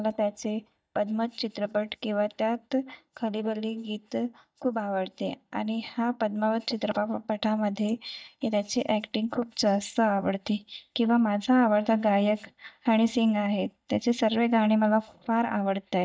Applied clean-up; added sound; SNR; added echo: neural mask model DeepFilterNet 3.